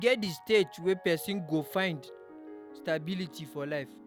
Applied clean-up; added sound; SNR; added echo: none; Piano; 18 dB; none.